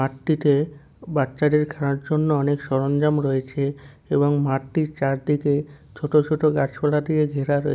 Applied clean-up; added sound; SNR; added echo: none; none; none; none.